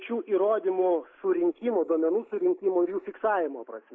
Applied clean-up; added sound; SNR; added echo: neural mask model Resemble Enhance denoiser.